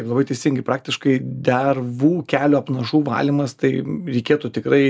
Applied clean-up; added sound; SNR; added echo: none; none; none; none.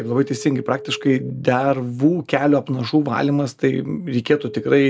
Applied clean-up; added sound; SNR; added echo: none; Telephone; 19 dB; none.